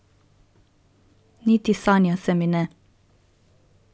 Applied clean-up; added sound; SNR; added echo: none; none; none; none.